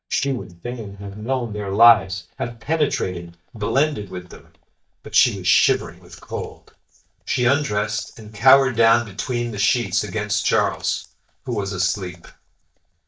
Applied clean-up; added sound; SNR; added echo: neural mask model DeepFilterNet 3.